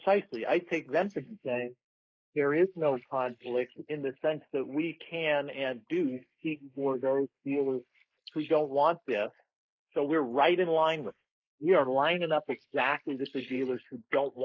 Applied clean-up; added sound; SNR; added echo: neural mask model Resemble Enhance denoiser.